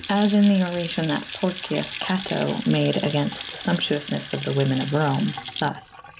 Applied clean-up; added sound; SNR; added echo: none; Sink (filling or washing) / Water tap, faucet / Splash, splatter; 12 dB; none.